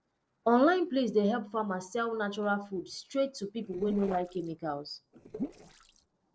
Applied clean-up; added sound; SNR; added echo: neural separator model SepFormer DNS4.